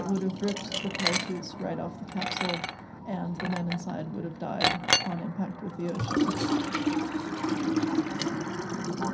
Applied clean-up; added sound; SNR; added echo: none; Liquid; -2 dB; reverberation time 0.3 s.